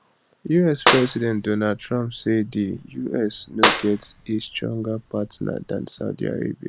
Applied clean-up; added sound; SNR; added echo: none; Clapping; 3 dB; none.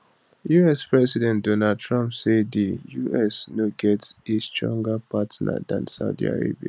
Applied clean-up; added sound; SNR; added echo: none; none; none; none.